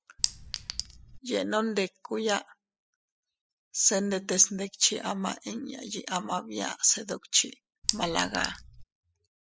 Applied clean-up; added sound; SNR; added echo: classical method spectral subtraction.